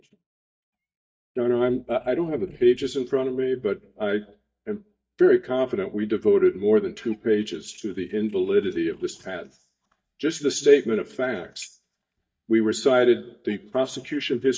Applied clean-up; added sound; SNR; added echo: neural mask model DeepFilterNet 3.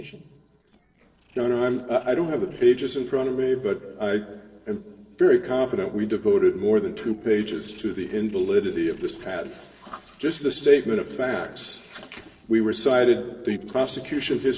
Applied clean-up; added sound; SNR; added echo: neural separator model SepFormer DNS4.